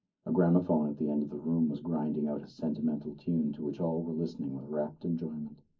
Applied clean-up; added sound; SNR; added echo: none; none; none; reverberation time 0.4 s.